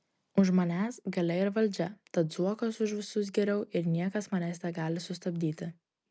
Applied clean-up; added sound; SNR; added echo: none; none; none; none.